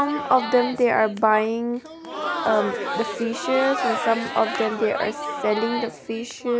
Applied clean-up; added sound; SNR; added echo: none; Crowd; 6 dB; none.